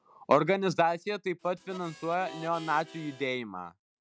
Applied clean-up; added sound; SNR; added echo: none; Harmonica; 18 dB; none.